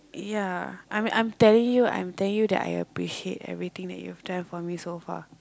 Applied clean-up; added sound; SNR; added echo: none; none; none; none.